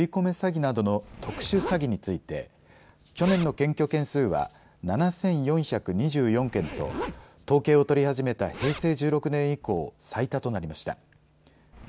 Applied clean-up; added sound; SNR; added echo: none; Zipper (clothing); 16 dB; none.